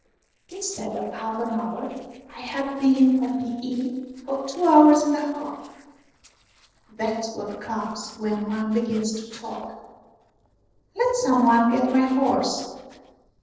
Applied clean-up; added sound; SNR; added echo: neural separator model SepFormer DNS4.